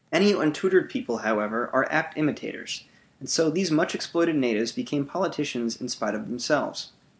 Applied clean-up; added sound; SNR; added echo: none; none; none; none.